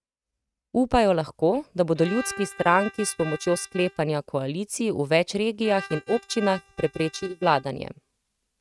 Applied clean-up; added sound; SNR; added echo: neural mask model RNNoise.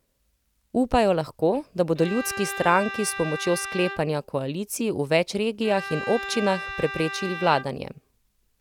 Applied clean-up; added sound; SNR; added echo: none; Bowed string instrument; 10 dB; none.